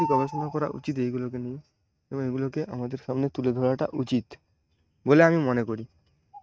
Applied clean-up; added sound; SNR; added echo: neural mask model RNNoise.